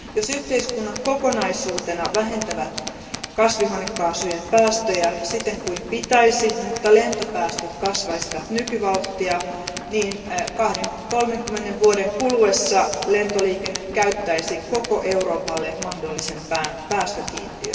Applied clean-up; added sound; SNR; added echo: none; Tools; 11 dB; reverberation time 2.3 s.